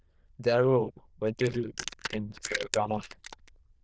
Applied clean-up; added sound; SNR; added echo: neural diffusion model UNIVERSE++.